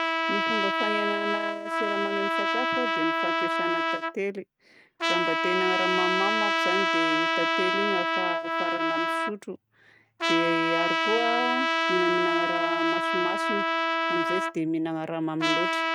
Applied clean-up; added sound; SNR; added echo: neural mask model RNNoise.